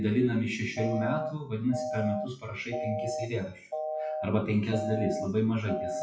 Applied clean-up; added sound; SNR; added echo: classical method WPE with log-MMSE.